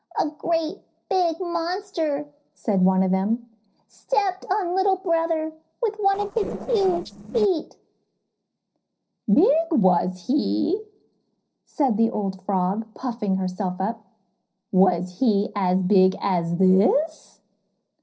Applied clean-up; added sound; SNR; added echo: neural separator model SepFormer DNS4.